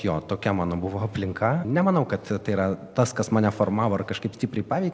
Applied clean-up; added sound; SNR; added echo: none; none; none; none.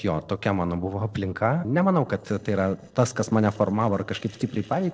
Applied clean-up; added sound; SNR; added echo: neural separator model SepFormer DNS4.